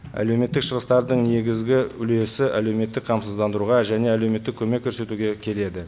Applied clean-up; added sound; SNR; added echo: none; none; none; none.